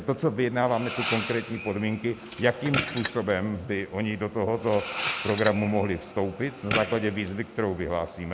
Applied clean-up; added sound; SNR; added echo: none; Tools + Fireworks; 9 dB; none.